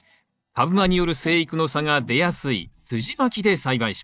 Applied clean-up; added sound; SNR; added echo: neural mask model DeepFilterNet 3.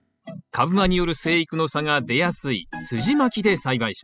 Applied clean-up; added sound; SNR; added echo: classical method spectral subtraction.